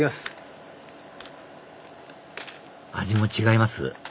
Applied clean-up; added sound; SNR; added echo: none; Coin (dropping); 19 dB; none.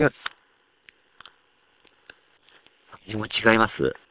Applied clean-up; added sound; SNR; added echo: neural separator model SepFormer WHAM!.